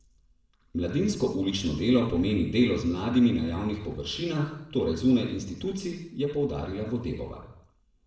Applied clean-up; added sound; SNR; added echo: none; none; none; reverberation time 0.7 s.